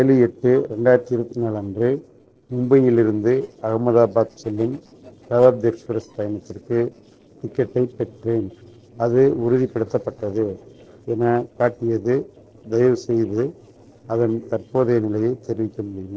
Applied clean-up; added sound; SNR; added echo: neural separator model SepFormer DNS4.